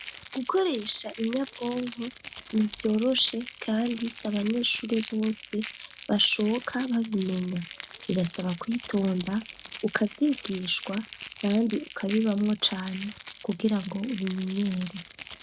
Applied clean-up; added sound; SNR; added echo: none; Crackle; 4 dB; none.